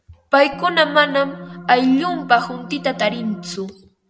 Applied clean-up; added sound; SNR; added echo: none; Organ; 15 dB; none.